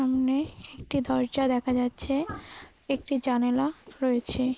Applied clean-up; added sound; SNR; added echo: neural mask model Resemble Enhance denoiser.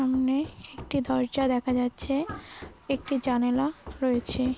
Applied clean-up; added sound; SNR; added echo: none; Run; 17 dB; none.